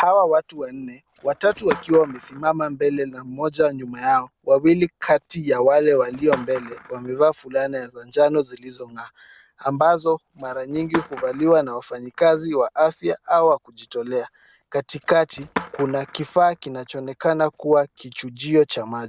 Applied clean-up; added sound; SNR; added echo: none; Skateboard; 18 dB; none.